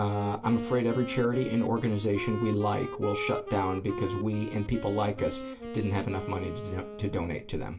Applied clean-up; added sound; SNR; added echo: none; Wind instrument, woodwind instrument; 9 dB; reverberation time 0.2 s.